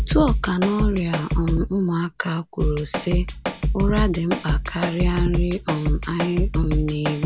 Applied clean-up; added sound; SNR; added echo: none; Drum kit; 0 dB; none.